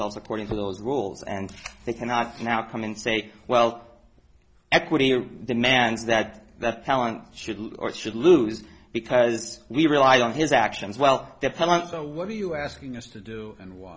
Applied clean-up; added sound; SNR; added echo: none; none; none; none.